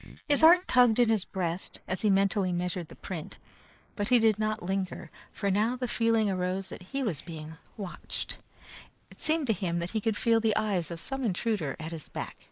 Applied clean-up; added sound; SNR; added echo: neural mask model Resemble Enhance denoiser.